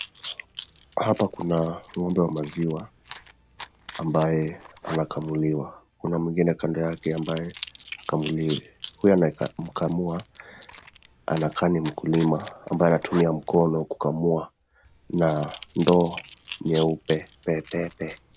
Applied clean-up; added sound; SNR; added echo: none; Coin (dropping) / Zipper (clothing); 10 dB; none.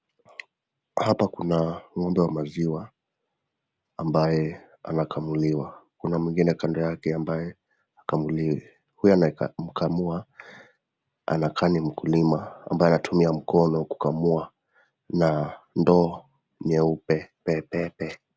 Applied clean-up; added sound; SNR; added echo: none; none; none; none.